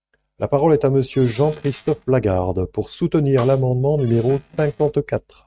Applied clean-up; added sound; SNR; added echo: neural mask model RNNoise.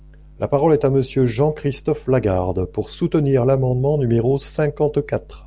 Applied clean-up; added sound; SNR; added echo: none; none; none; none.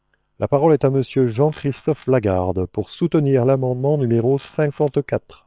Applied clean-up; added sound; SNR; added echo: neural separator model SepFormer WHAM!.